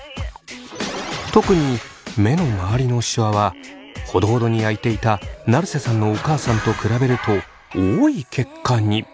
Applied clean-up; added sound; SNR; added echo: none; none; none; none.